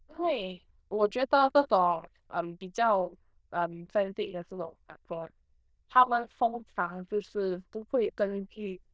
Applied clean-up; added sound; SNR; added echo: neural diffusion model UNIVERSE++.